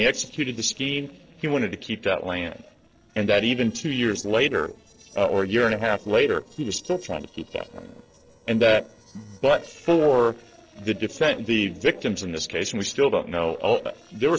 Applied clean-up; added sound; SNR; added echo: neural separator model SepFormer DNS4.